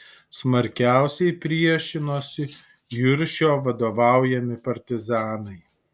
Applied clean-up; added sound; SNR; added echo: none; none; none; none.